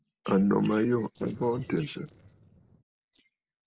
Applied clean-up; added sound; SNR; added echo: neural separator model SepFormer DNS4.